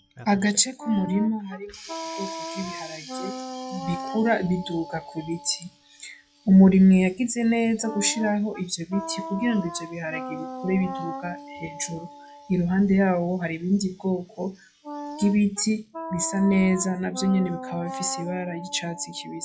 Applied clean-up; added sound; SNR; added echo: classical method log-MMSE.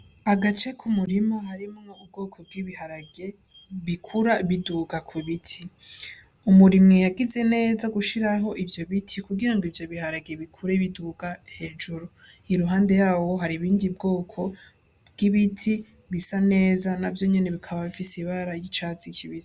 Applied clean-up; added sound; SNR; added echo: none; none; none; none.